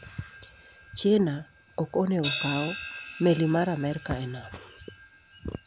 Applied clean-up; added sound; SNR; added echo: none; Crash cymbal; 12 dB; none.